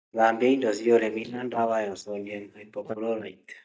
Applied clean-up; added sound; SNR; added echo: neural mask model DeepFilterNet 3.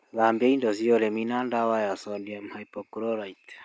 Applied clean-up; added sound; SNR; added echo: none; none; none; none.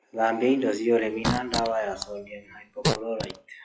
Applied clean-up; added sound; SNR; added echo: classical method WPE with log-MMSE.